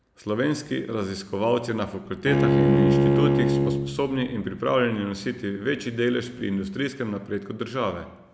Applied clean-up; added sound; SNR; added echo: none; Bowed string instrument; -5 dB; none.